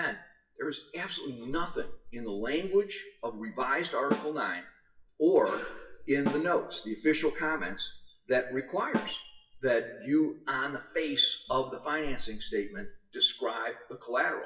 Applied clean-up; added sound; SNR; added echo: classical method WPE with log-MMSE.